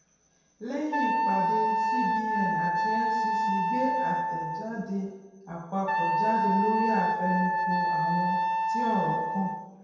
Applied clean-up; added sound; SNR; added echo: none; Wind instrument, woodwind instrument; -4 dB; reverberation time 1.1 s.